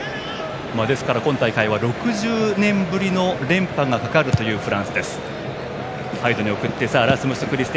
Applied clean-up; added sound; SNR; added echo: none; none; none; none.